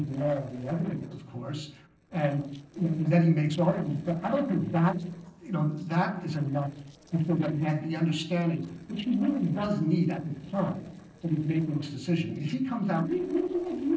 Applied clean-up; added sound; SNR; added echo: neural separator model SepFormer DNS4.